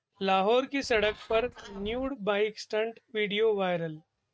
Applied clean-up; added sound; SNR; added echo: neural mask model RNNoise.